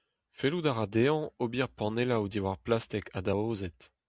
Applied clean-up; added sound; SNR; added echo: none; none; none; none.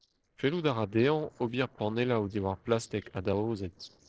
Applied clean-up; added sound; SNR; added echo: neural separator model SepFormer DNS4.